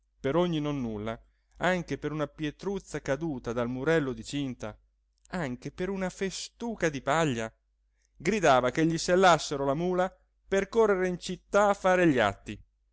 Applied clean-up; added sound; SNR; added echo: none; none; none; none.